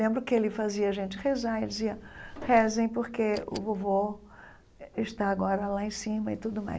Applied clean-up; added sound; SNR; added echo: none; none; none; none.